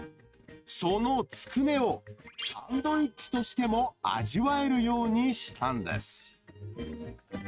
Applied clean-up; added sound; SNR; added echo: neural mask model RNNoise.